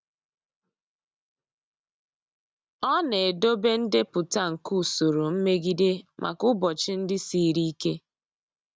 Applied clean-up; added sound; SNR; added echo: none; none; none; none.